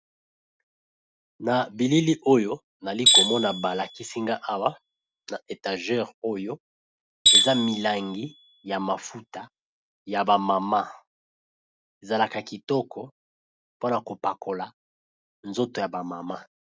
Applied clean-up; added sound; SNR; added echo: none; Tools; -2 dB; none.